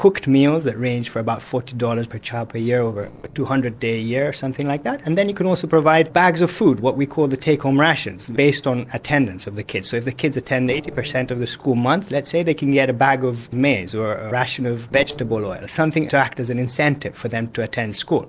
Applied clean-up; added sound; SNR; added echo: neural separator model SepFormer DNS4.